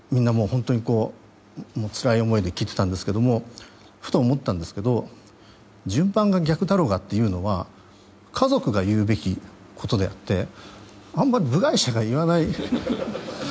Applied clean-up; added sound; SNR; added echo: none; none; none; none.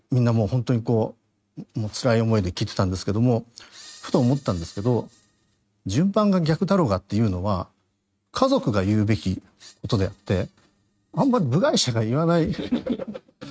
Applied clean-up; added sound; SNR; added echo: neural mask model RNNoise.